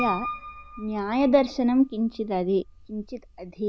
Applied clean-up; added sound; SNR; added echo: none; Piano; 13 dB; none.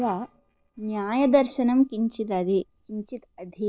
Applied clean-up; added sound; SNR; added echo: neural separator model SepFormer DNS4.